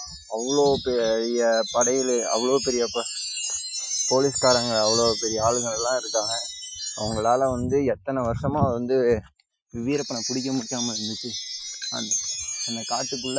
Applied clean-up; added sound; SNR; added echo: classical method Wiener filter.